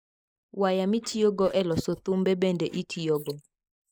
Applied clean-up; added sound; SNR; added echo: neural mask model Resemble Enhance denoiser.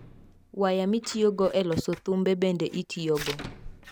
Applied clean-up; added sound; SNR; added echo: none; Door + Writing; 16 dB; none.